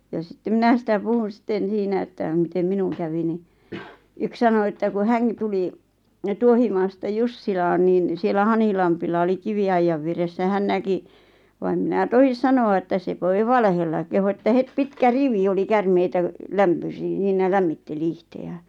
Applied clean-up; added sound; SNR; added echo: none; none; none; none.